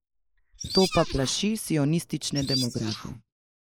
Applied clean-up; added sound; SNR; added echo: neural mask model Resemble Enhance denoiser.